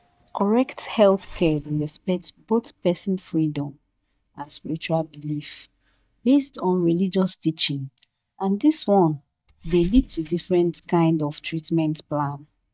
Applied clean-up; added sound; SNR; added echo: neural mask model DeepFilterNet 3.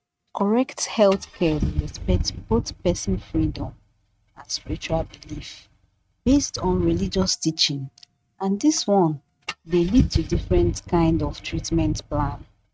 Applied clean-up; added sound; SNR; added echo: neural mask model RNNoise.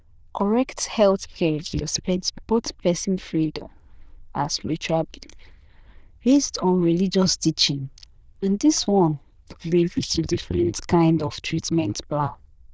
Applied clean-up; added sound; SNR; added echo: neural diffusion model UNIVERSE++.